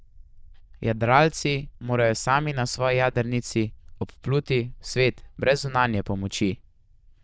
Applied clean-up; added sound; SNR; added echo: neural diffusion model UNIVERSE++.